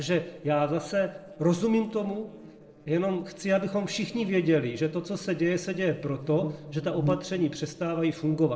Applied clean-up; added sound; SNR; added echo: neural separator model SepFormer DNS4.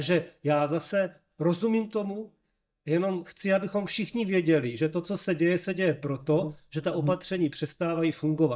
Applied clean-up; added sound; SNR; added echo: neural mask model DeepFilterNet 3.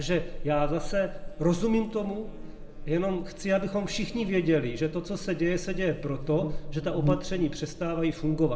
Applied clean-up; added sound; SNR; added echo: none; Buzz; 6 dB; reverberation time 0.5 s.